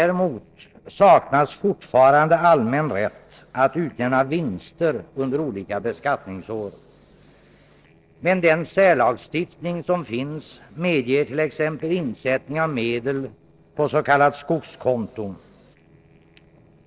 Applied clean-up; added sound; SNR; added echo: neural separator model SepFormer DNS4.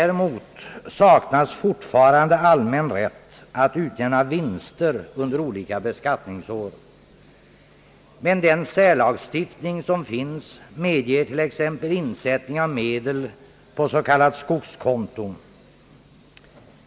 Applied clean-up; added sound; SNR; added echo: none; none; none; none.